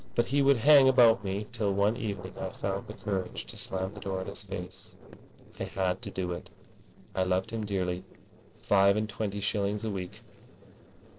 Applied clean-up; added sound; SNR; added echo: neural separator model SepFormer DNS4.